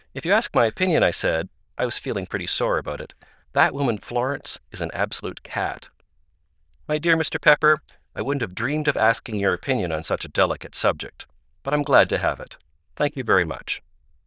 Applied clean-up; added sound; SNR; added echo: neural diffusion model UNIVERSE++.